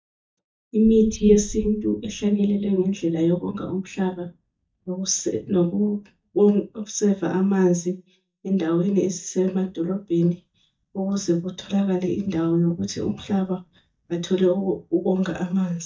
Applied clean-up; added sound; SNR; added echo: neural mask model DeepFilterNet 3.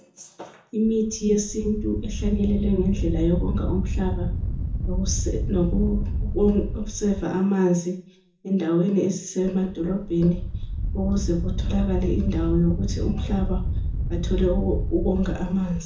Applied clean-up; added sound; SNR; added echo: none; Wind; 2 dB; reverberation time 0.5 s.